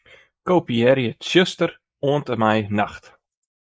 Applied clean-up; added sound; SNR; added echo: neural mask model Resemble Enhance denoiser.